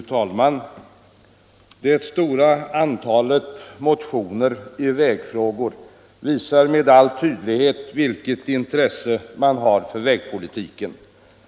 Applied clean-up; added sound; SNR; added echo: none; none; none; none.